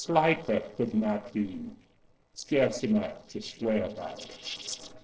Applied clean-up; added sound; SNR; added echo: neural separator model SepFormer DNS4.